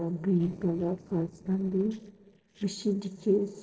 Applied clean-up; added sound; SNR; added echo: neural separator model SepFormer DNS4.